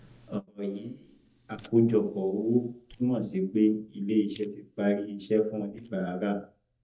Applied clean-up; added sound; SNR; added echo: neural mask model DeepFilterNet 3.